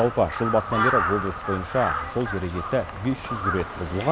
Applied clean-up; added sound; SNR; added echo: none; Crow; 3 dB; none.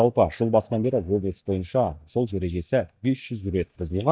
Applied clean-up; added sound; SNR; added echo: neural mask model DeepFilterNet 3.